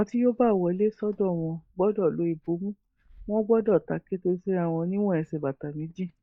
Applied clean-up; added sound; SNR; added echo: neural mask model DeepFilterNet 3.